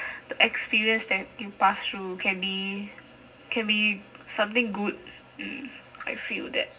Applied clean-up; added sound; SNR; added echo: none; none; none; reverberation time 0.4 s.